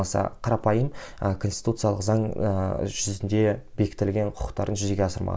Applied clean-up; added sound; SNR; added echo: none; none; none; none.